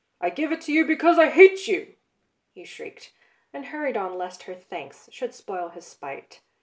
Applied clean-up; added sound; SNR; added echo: none; none; none; none.